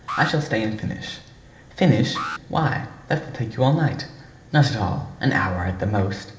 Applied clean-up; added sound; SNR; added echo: none; Alarm; 14 dB; reverberation time 0.8 s.